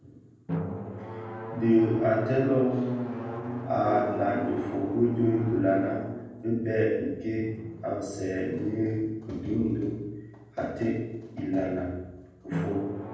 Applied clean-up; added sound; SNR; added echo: none; Drum; 9 dB; reverberation time 1.2 s.